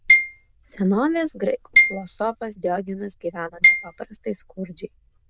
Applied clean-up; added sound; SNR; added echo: neural diffusion model UNIVERSE++.